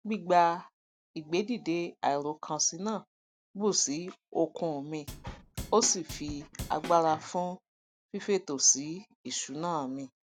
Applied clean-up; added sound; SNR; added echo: none; Drum / Drum kit; 11 dB; none.